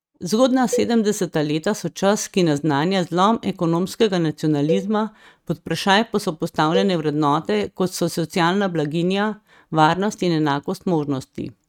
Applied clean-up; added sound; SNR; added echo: neural mask model RNNoise.